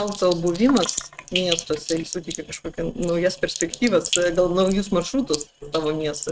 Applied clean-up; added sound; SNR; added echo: neural mask model RNNoise.